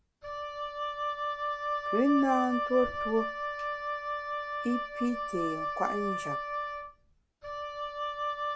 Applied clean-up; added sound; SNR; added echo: none; Wind instrument, woodwind instrument; 1 dB; none.